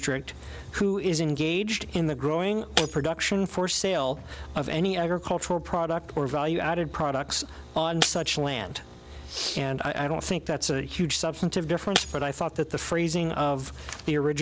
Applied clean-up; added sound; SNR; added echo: none; Shatter; 10 dB; none.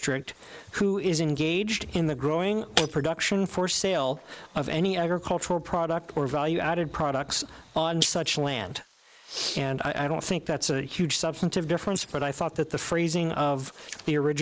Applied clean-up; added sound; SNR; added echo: neural mask model Resemble Enhance denoiser.